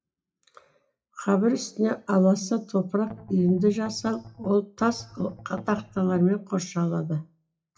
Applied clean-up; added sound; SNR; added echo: classical method WPE with log-MMSE.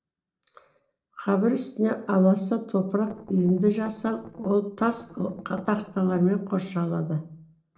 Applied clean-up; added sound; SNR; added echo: neural separator model SepFormer DNS4.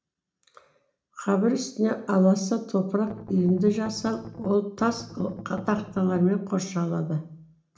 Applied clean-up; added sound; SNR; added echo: none; Strum; 15 dB; reverberation time 0.4 s.